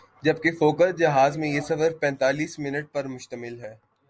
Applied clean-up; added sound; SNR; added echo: none; none; none; none.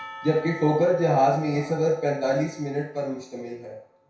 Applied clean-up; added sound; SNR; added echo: none; Percussion; 19 dB; reverberation time 0.6 s.